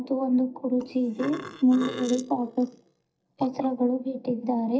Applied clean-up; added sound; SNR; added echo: neural mask model DeepFilterNet 3.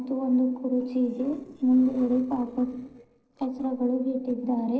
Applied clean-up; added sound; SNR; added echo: neural separator model SepFormer DNS4.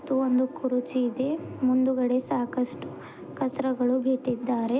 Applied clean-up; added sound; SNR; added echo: none; none; none; none.